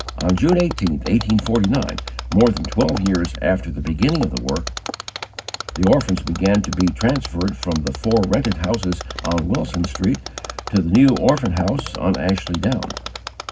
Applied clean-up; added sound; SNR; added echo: none; Mechanisms; 13 dB; reverberation time 0.4 s.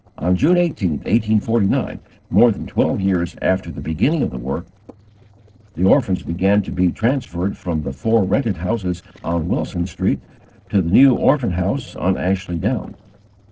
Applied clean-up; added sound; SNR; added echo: neural separator model SepFormer DNS4.